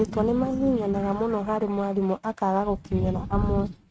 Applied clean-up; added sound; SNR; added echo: neural mask model RNNoise.